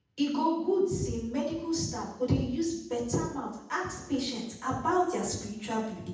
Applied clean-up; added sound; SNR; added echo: none; none; none; reverberation time 0.8 s.